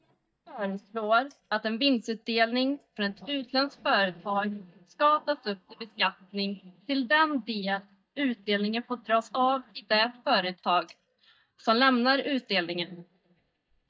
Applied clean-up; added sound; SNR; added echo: neural mask model DeepFilterNet 3.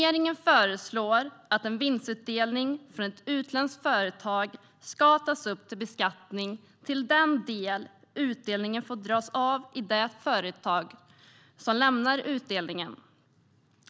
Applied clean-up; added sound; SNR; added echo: none; none; none; none.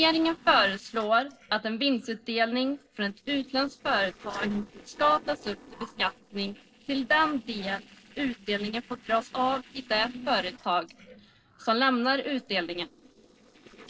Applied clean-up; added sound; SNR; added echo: neural separator model SepFormer DNS4.